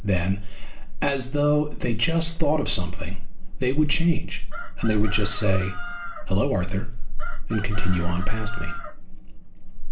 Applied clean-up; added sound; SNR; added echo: none; Chicken, rooster; 18 dB; reverberation time 0.4 s.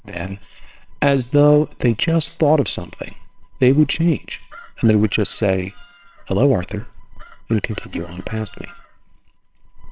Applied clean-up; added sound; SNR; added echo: neural separator model SepFormer WHAMR!.